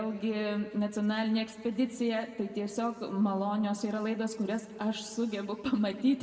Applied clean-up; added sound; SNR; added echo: none; none; none; reverberation time 1.5 s.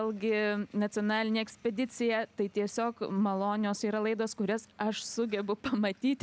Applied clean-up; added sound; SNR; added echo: none; none; none; none.